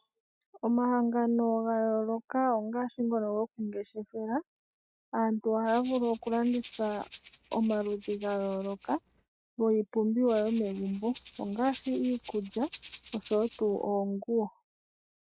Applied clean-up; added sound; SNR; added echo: neural mask model RNNoise.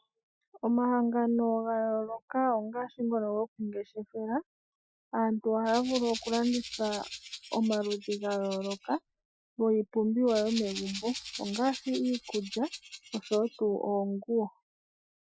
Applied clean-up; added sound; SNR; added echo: classical method Wiener filter.